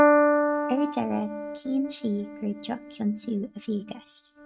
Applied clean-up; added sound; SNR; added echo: neural mask model RNNoise.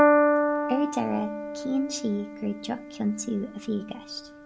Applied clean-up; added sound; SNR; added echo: none; Piano; -3 dB; none.